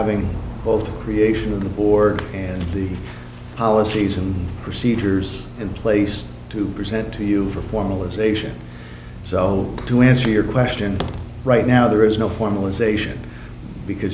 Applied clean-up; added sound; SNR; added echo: none; none; none; none.